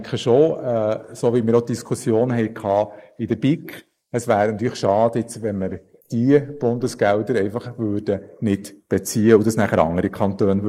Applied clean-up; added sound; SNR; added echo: neural mask model Resemble Enhance denoiser.